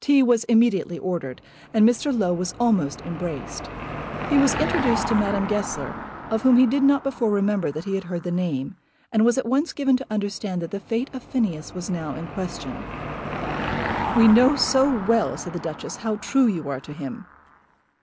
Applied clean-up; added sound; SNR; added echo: none; Car passing by / Engine; 10 dB; none.